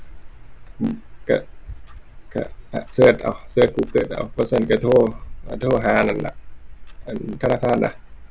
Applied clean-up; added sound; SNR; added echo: none; Clock; 14 dB; none.